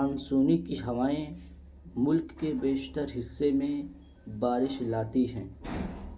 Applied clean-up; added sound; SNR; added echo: none; none; none; none.